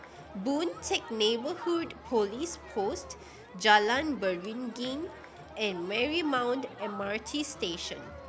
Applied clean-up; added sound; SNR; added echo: none; Crowd; 14 dB; none.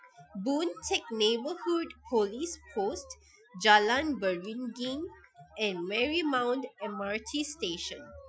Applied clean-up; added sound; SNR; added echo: classical method Wiener filter.